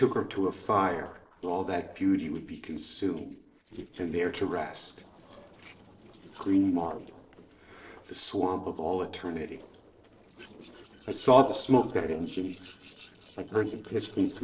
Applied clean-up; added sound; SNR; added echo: neural separator model SepFormer DNS4.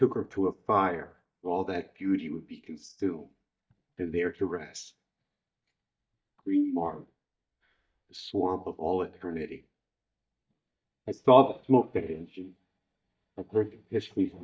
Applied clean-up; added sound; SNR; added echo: neural mask model DeepFilterNet 3.